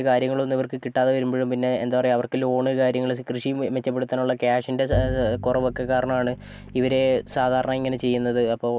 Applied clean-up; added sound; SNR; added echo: none; Bowed string instrument; 11 dB; none.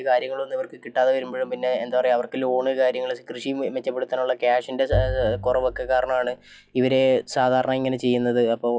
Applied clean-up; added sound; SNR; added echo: classical method log-MMSE.